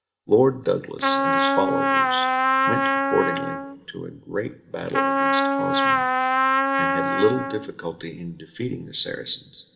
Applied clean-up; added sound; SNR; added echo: none; Trumpet; -4 dB; reverberation time 2.2 s.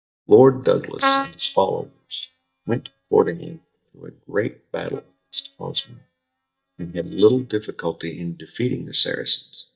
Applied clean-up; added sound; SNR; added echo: neural mask model DeepFilterNet 3.